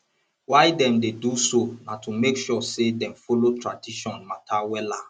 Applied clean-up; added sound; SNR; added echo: none; none; none; none.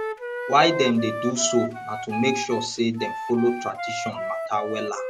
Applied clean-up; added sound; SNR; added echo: none; Wind instrument, woodwind instrument; 6 dB; none.